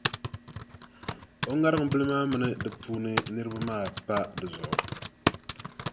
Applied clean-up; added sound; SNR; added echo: none; Typing; 1 dB; none.